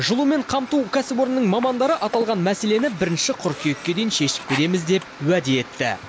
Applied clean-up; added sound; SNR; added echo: none; Sink (filling or washing); 18 dB; none.